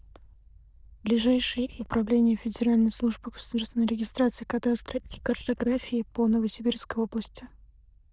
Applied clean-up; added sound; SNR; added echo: neural diffusion model UNIVERSE++.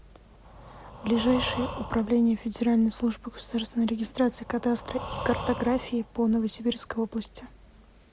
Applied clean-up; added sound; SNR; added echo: none; Breathing; 11 dB; none.